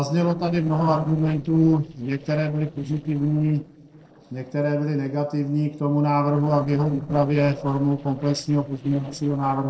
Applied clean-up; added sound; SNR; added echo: neural separator model SepFormer DNS4.